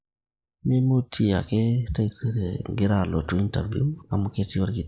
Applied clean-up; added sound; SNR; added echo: neural mask model Resemble Enhance denoiser.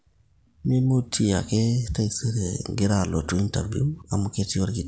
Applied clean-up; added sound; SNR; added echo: none; none; none; none.